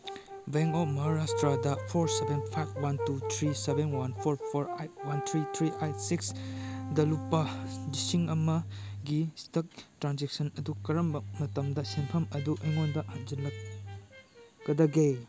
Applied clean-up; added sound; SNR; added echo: none; Brass instrument; 9 dB; none.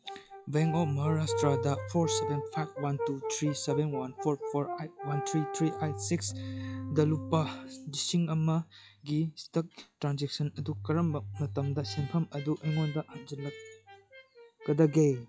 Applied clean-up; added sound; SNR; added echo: classical method log-MMSE.